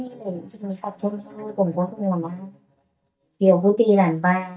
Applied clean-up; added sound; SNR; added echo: neural mask model DeepFilterNet 3.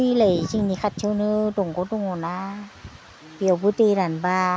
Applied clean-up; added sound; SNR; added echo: none; none; none; none.